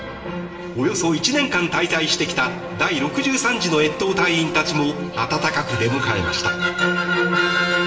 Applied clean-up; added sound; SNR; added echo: none; none; none; reverberation time 1.0 s.